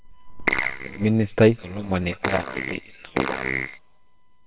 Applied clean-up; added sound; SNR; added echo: neural separator model SepFormer WHAMR!.